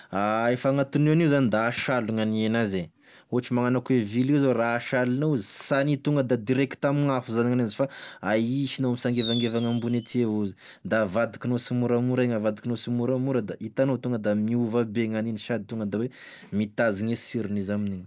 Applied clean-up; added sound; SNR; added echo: none; Fireworks; 10 dB; none.